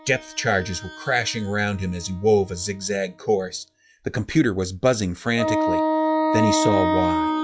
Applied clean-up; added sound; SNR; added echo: classical method log-MMSE.